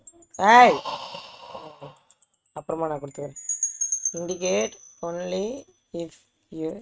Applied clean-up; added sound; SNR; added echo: neural mask model RNNoise.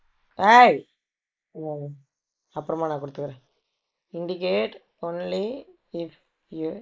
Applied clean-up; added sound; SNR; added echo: neural mask model Resemble Enhance denoiser.